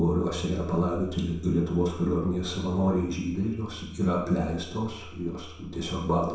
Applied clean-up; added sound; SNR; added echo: none; Piano; 13 dB; reverberation time 0.7 s.